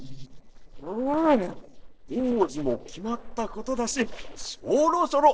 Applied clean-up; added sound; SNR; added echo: neural separator model SepFormer DNS4.